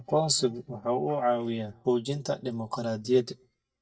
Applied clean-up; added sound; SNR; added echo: neural mask model DeepFilterNet 3.